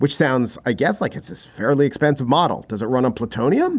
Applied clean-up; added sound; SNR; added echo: none; none; none; none.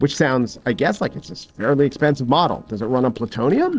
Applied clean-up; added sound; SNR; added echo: neural separator model SepFormer DNS4.